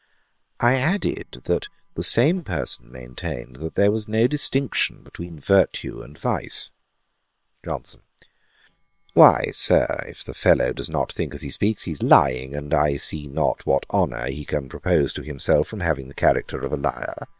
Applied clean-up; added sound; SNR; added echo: neural separator model SepFormer WHAM!.